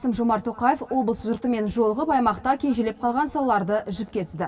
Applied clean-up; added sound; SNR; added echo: none; none; none; reverberation time 2.7 s.